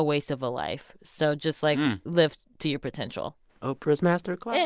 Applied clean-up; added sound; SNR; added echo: none; none; none; none.